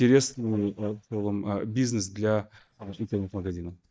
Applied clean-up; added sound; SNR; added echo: neural mask model DeepFilterNet 3.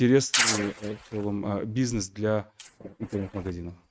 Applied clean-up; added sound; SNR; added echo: neural mask model RNNoise.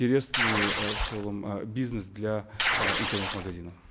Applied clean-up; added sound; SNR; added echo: none; Tearing; -5 dB; none.